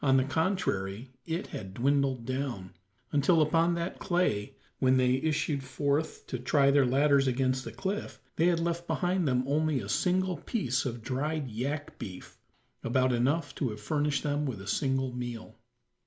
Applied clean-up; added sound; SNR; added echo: none; none; none; none.